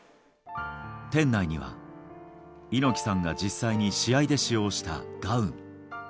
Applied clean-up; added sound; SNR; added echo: none; none; none; none.